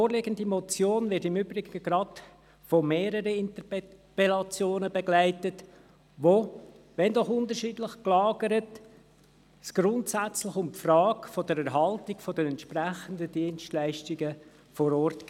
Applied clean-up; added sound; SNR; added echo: none; none; none; none.